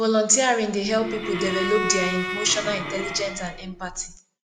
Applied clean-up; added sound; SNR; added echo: none; Bowed string instrument; 5 dB; none.